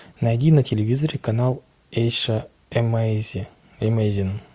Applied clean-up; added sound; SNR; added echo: none; none; none; none.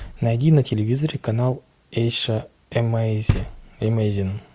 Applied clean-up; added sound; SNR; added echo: none; Knock; 11 dB; none.